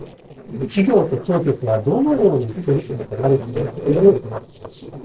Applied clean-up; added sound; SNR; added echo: neural separator model SepFormer DNS4.